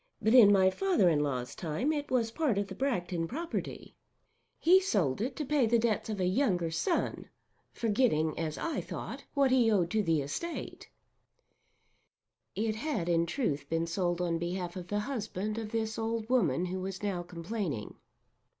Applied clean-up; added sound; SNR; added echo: none; none; none; none.